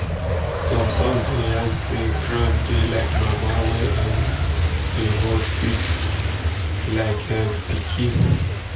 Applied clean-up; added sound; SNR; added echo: none; Truck; -2 dB; reverberation time 0.2 s.